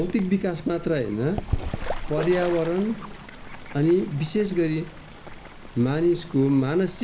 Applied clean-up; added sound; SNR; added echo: none; Bird / Fowl; 10 dB; none.